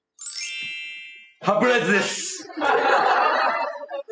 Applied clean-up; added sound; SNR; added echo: classical method spectral subtraction.